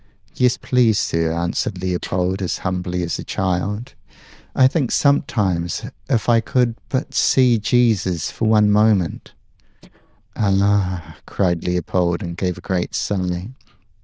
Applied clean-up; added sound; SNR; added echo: neural diffusion model UNIVERSE++.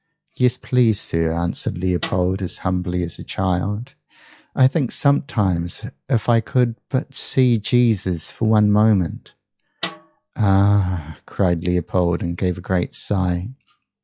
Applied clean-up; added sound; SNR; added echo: classical method log-MMSE.